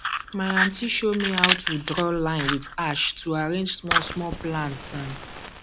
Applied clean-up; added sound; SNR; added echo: none; Fire; 2 dB; none.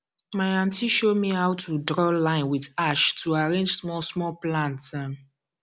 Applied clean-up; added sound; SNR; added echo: none; none; none; none.